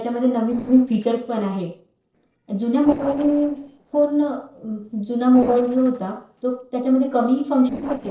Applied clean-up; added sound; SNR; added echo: neural separator model SepFormer DNS4.